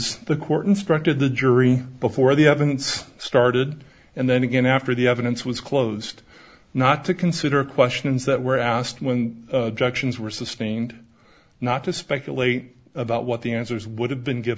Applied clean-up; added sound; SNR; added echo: none; none; none; none.